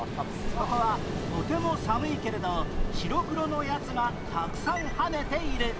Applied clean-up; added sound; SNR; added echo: none; Ocean; 1 dB; none.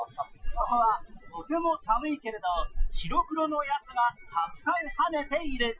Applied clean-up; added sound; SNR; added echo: classical method Wiener filter.